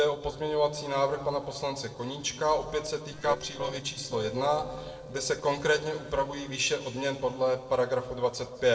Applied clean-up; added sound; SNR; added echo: neural separator model SepFormer DNS4.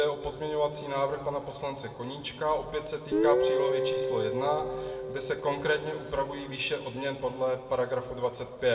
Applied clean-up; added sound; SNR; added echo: none; Guitar; 3 dB; reverberation time 1.9 s.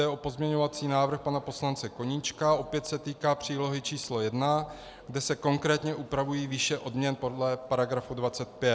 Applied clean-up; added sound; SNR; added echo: none; none; none; none.